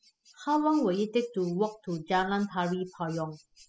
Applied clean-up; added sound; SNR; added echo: classical method spectral subtraction.